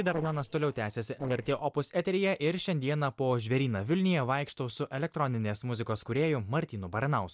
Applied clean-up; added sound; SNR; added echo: neural separator model SepFormer DNS4.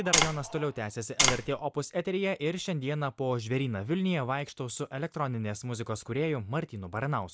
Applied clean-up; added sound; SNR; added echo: none; Tap; -5 dB; none.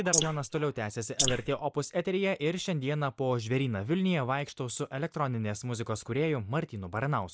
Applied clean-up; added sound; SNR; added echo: neural mask model Resemble Enhance denoiser.